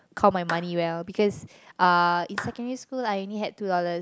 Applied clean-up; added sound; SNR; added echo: none; Clapping; 16 dB; none.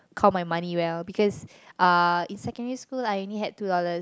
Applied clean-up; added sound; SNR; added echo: none; none; none; none.